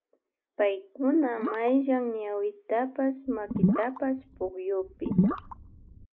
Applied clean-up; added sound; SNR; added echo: neural mask model Resemble Enhance denoiser.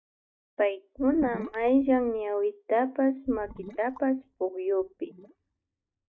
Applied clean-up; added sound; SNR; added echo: neural mask model DeepFilterNet 3.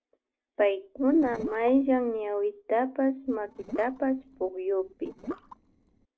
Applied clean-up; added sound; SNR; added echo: neural separator model SepFormer DNS4.